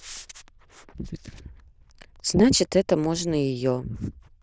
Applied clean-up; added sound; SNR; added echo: neural diffusion model UNIVERSE++.